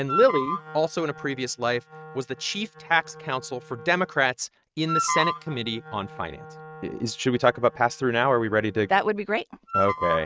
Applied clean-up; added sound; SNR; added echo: neural mask model RNNoise.